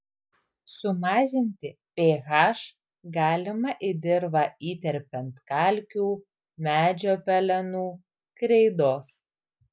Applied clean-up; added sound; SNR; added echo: none; none; none; none.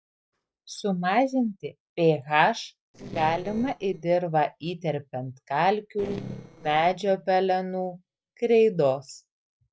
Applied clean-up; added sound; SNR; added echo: neural separator model SepFormer DNS4.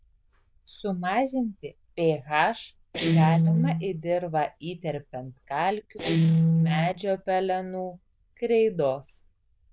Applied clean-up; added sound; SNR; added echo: neural diffusion model UNIVERSE++.